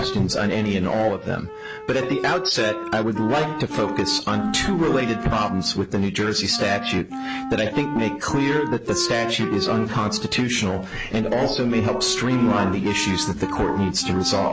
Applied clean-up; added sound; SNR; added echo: none; Wind instrument, woodwind instrument; 8 dB; none.